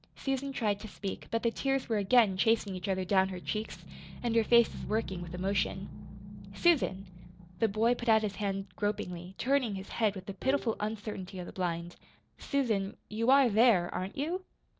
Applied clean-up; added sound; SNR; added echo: none; Bowed string instrument; 18 dB; none.